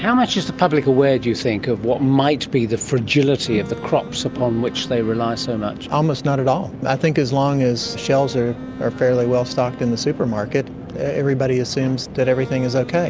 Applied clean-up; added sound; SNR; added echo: none; Wind instrument, woodwind instrument; 17 dB; none.